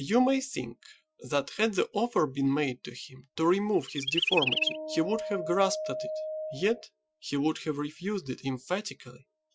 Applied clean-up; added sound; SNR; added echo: classical method Wiener filter.